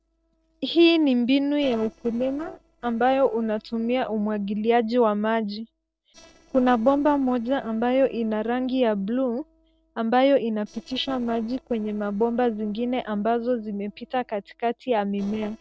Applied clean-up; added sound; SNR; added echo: neural separator model SepFormer DNS4.